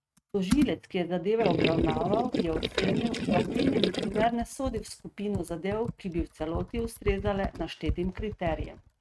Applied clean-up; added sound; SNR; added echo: neural mask model RNNoise.